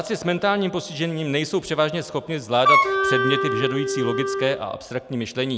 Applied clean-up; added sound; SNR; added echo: none; Wind instrument, woodwind instrument; -2 dB; none.